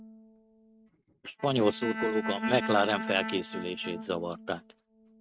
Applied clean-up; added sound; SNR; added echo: neural mask model RNNoise.